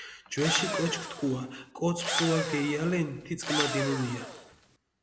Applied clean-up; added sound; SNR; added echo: none; Engine / Drill; 3 dB; none.